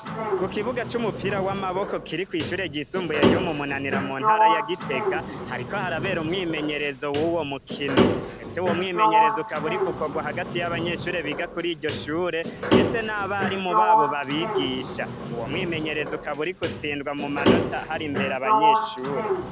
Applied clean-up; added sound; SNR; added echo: none; Sliding door; -2 dB; none.